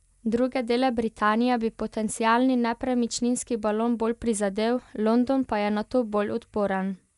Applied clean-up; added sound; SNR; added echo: neural mask model Resemble Enhance denoiser.